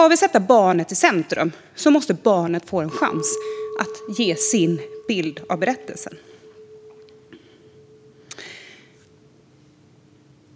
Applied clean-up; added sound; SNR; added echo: none; Chink, clink; 16 dB; none.